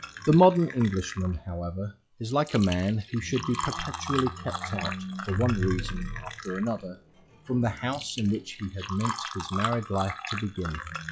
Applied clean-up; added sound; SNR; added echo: classical method log-MMSE.